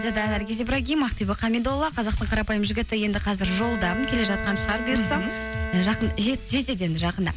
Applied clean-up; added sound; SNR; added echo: none; Bowed string instrument; 10 dB; none.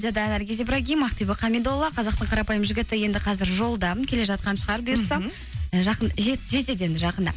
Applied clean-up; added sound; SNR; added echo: none; none; none; none.